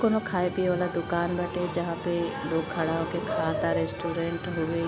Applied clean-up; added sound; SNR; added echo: none; none; none; none.